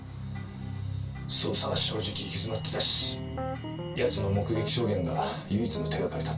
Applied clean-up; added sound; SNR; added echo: none; Piano; 9 dB; reverberation time 0.2 s.